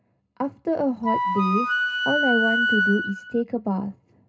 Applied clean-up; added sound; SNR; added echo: none; Wind instrument, woodwind instrument; -2 dB; reverberation time 0.2 s.